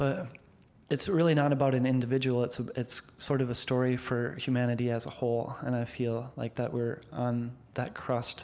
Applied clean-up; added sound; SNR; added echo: none; none; none; none.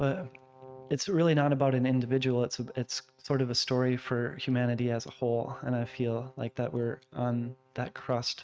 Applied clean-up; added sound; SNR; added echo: neural mask model RNNoise.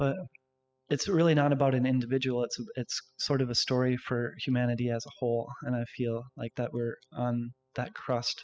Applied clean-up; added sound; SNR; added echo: classical method spectral subtraction.